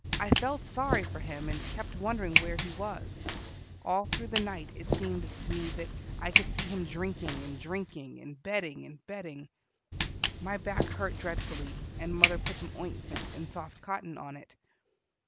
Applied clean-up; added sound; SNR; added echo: none; Walk, footsteps; -3 dB; none.